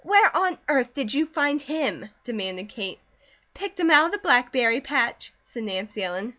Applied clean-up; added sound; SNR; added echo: none; none; none; none.